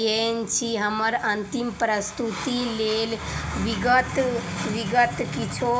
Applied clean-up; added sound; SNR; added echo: none; none; none; reverberation time 0.4 s.